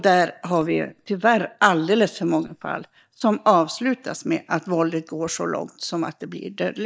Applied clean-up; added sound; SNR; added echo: neural mask model DeepFilterNet 3.